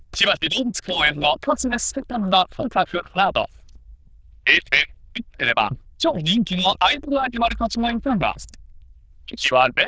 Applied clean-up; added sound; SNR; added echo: neural diffusion model UNIVERSE++.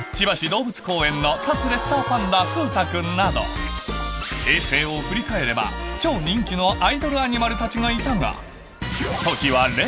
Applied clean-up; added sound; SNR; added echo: none; none; none; none.